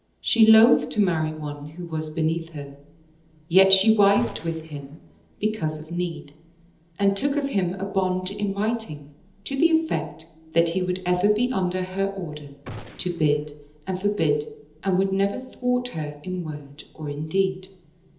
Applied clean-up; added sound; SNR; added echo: none; Gunshot, gunfire; 17 dB; reverberation time 1.2 s.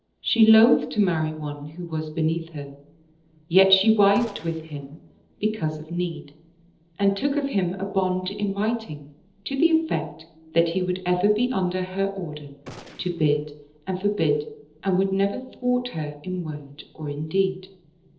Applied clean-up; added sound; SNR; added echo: neural separator model SepFormer DNS4.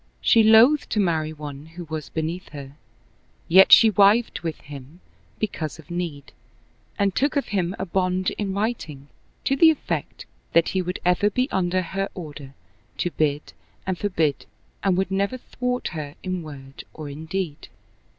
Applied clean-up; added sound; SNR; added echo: none; none; none; none.